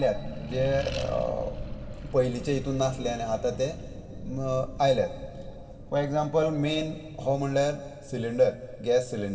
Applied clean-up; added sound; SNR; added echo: none; Accelerating, revving, vroom; 11 dB; reverberation time 2.3 s.